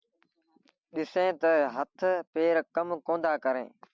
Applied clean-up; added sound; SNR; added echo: none; none; none; none.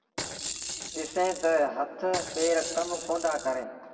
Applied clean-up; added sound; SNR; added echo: none; Rattle / Rattle (instrument); 7 dB; reverberation time 2.2 s.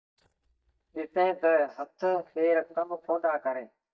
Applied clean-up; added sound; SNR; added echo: neural mask model DeepFilterNet 3.